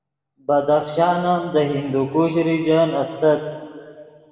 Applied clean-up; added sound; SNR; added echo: none; none; none; reverberation time 2.0 s.